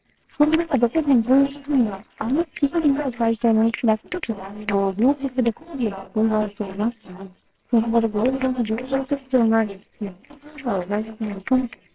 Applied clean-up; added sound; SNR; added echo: neural separator model SepFormer WHAMR!.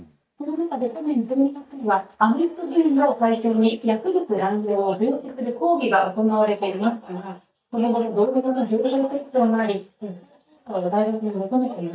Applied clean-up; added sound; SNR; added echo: neural mask model DeepFilterNet 3.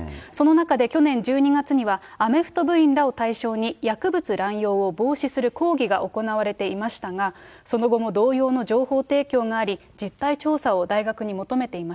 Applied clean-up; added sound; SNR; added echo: none; none; none; none.